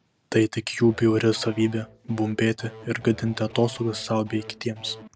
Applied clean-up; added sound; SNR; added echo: none; Electric guitar / Bass guitar; 20 dB; none.